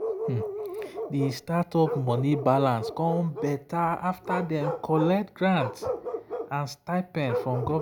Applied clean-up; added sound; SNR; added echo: none; Bark; 7 dB; none.